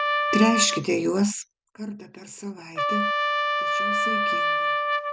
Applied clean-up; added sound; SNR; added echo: none; Trumpet; -2 dB; none.